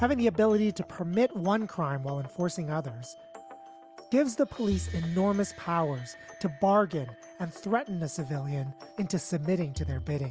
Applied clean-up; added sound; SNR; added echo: none; none; none; none.